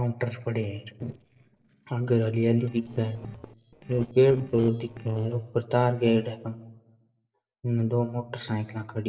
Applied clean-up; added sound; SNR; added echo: neural separator model SepFormer DNS4.